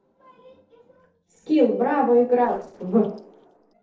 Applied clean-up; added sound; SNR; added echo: neural separator model SepFormer DNS4.